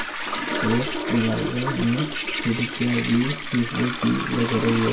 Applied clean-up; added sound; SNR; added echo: none; Toilet flush; 3 dB; reverberation time 0.2 s.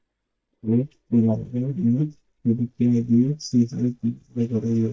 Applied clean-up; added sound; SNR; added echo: neural mask model DeepFilterNet 3.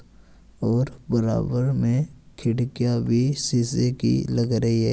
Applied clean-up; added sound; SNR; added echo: none; none; none; none.